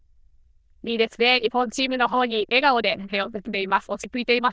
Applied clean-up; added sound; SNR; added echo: neural diffusion model UNIVERSE++.